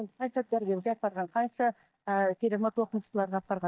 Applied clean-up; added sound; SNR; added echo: neural mask model DeepFilterNet 3.